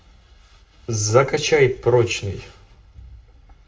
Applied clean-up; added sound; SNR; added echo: none; none; none; reverberation time 0.3 s.